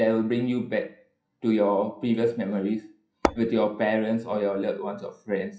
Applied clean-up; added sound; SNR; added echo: classical method WPE with log-MMSE.